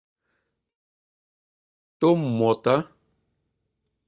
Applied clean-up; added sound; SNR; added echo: neural mask model DeepFilterNet 3.